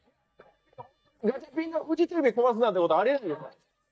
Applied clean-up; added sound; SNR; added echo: neural mask model DeepFilterNet 3.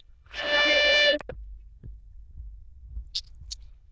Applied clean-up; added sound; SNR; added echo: neural diffusion model UNIVERSE++.